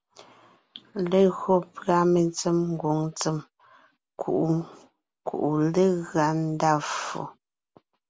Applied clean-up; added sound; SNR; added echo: none; none; none; none.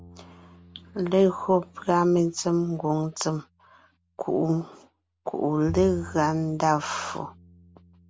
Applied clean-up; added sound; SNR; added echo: none; Bowed string instrument; 19 dB; none.